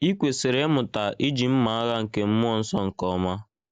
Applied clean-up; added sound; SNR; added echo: none; none; none; none.